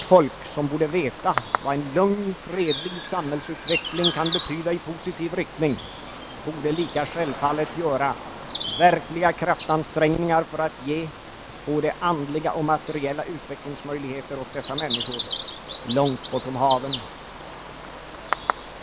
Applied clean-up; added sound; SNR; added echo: none; Bird vocalization, bird call, bird song; 4 dB; none.